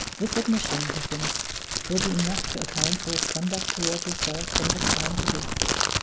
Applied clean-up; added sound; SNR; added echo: none; Crackle; -3 dB; none.